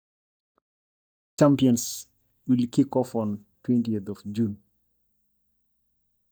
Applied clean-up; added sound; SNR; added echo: neural mask model DeepFilterNet 3.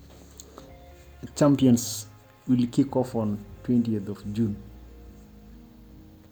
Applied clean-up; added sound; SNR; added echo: none; Piano; 20 dB; none.